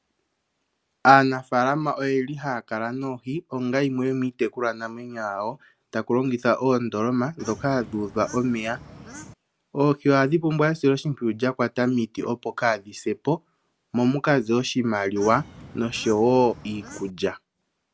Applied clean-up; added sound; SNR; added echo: none; Bird / Fowl; 17 dB; none.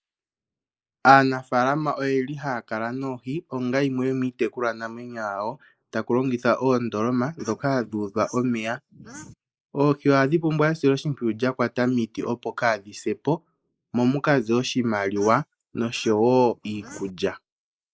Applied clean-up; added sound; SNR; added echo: neural mask model Resemble Enhance denoiser.